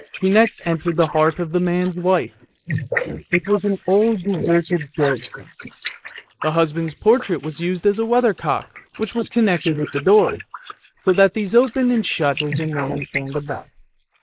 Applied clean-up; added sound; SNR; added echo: neural mask model Resemble Enhance denoiser.